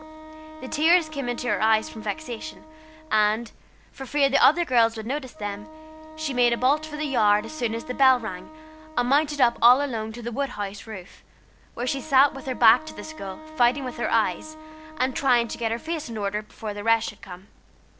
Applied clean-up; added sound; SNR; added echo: none; Wind instrument, woodwind instrument; 18 dB; none.